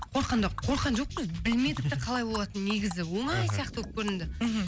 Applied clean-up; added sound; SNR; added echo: none; Animal; 17 dB; none.